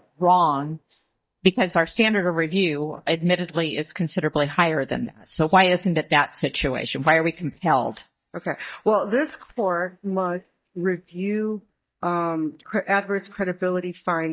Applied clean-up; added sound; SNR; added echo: neural mask model DeepFilterNet 3.